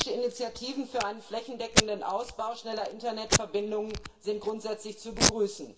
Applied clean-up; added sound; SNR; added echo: none; Packing tape, duct tape; -1 dB; reverberation time 0.4 s.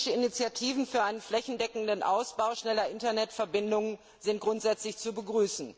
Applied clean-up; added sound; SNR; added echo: none; none; none; none.